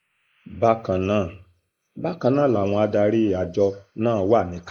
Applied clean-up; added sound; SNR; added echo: neural mask model Resemble Enhance denoiser.